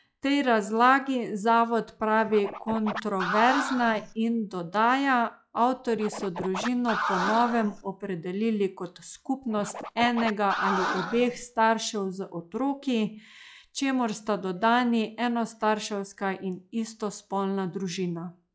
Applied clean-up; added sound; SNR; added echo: classical method log-MMSE.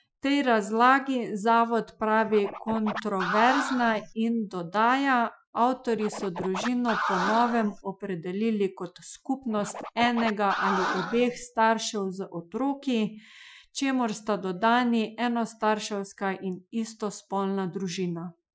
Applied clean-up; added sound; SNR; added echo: classical method Wiener filter.